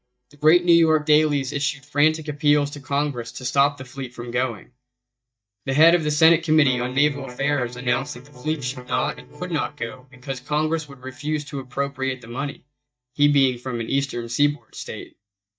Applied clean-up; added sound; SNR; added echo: neural mask model DeepFilterNet 3.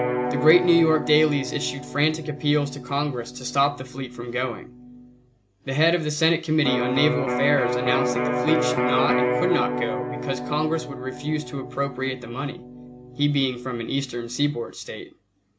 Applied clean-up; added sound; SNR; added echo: none; Electric guitar; 4 dB; none.